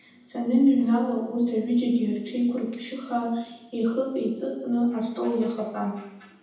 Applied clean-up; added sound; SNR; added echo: none; none; none; reverberation time 0.8 s.